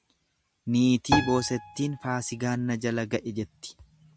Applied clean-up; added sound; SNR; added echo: none; Piano; 6 dB; none.